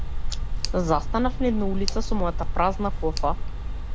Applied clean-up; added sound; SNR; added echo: none; Tick; -2 dB; none.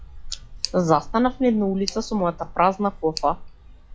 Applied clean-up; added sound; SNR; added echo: classical method log-MMSE.